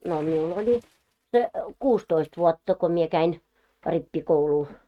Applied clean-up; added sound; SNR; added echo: neural mask model RNNoise.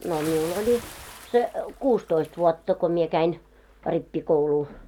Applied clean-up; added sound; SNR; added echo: none; Bathtub (filling or washing) / Splash, splatter; 20 dB; none.